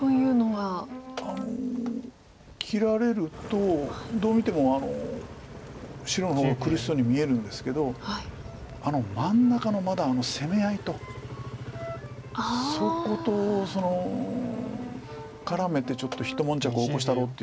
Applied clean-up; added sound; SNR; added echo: none; Engine; 13 dB; none.